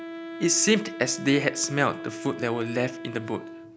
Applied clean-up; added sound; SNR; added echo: none; Wind instrument, woodwind instrument; 11 dB; none.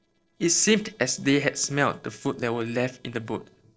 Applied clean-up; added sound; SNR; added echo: neural separator model SepFormer DNS4.